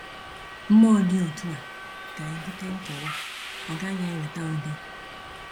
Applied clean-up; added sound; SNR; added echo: none; Subway, metro, underground; 12 dB; none.